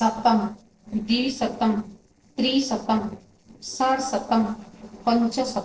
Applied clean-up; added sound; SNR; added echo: neural separator model SepFormer DNS4.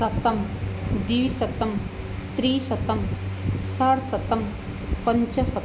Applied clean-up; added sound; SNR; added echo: none; none; none; none.